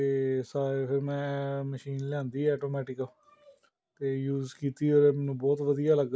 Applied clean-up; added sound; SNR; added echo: none; none; none; none.